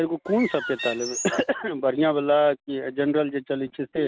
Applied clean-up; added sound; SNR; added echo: none; Bird; 9 dB; none.